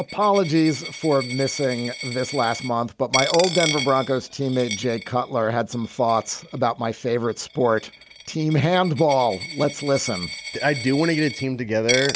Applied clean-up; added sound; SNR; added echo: none; Coin (dropping); 10 dB; none.